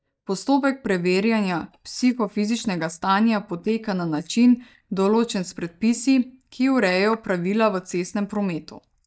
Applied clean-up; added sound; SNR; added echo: neural mask model DeepFilterNet 3.